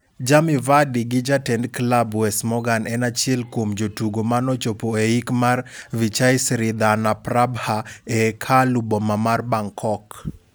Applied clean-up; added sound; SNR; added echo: none; none; none; none.